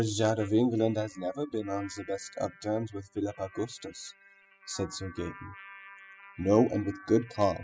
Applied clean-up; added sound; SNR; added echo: classical method spectral subtraction.